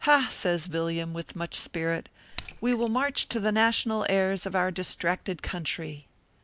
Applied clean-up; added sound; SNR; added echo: none; Raindrop / Splash, splatter; 8 dB; none.